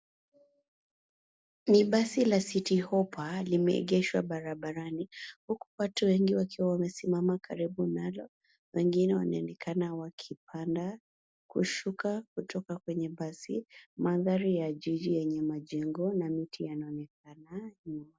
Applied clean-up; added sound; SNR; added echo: none; none; none; none.